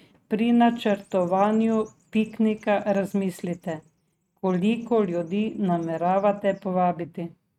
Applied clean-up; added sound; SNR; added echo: neural mask model RNNoise.